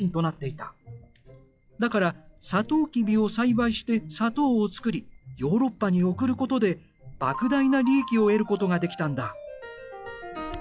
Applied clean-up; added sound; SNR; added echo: classical method log-MMSE.